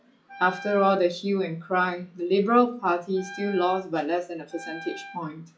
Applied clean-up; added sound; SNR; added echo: classical method log-MMSE.